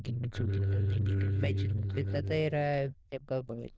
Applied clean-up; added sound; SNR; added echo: neural diffusion model UNIVERSE++.